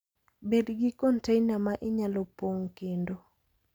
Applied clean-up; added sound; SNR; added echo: none; none; none; none.